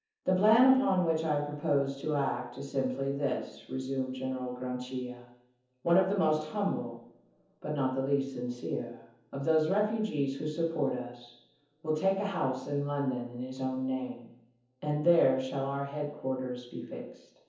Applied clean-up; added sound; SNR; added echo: none; none; none; reverberation time 0.7 s.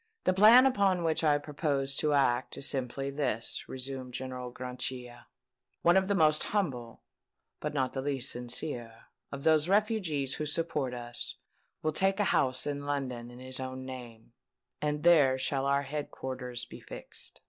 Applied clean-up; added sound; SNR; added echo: none; none; none; none.